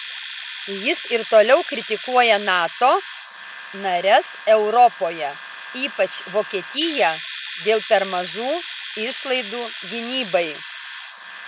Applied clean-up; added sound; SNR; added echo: none; Domestic sounds, home sounds; 12 dB; none.